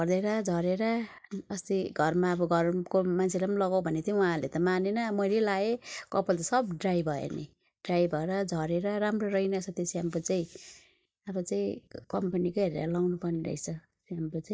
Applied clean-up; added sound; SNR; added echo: neural mask model DeepFilterNet 3.